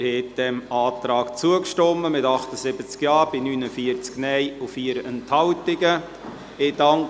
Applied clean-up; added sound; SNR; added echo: none; none; none; none.